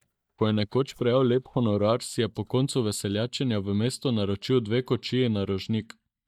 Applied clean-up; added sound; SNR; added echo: neural mask model DeepFilterNet 3.